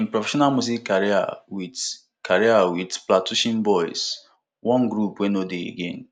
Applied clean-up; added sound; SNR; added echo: none; none; none; none.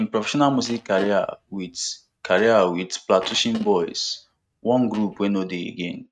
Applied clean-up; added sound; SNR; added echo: neural mask model RNNoise.